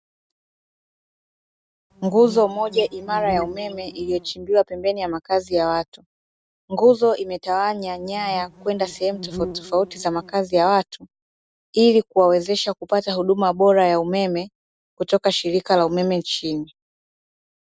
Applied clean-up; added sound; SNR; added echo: none; Insect; 14 dB; none.